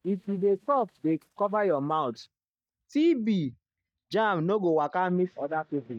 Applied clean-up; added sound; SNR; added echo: neural mask model DeepFilterNet 3.